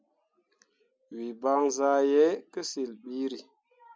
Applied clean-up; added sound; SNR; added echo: none; none; none; none.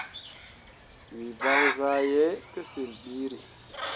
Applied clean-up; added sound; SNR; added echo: none; Bird; 4 dB; none.